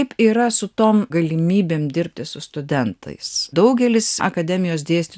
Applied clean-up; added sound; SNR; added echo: none; none; none; none.